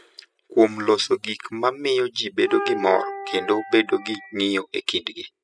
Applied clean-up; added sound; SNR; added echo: classical method spectral subtraction.